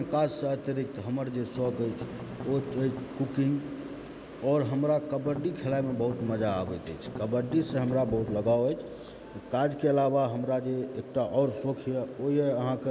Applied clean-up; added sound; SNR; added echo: none; Strum; 11 dB; none.